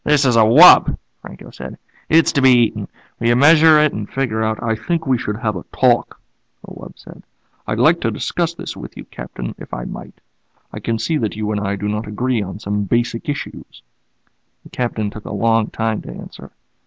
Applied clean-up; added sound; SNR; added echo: none; none; none; none.